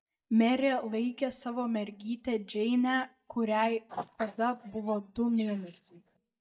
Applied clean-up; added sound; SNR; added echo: neural mask model DeepFilterNet 3.